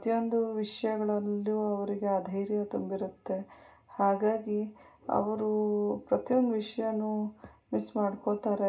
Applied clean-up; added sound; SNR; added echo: none; none; none; reverberation time 0.2 s.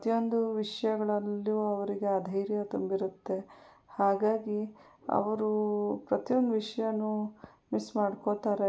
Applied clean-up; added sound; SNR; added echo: none; none; none; none.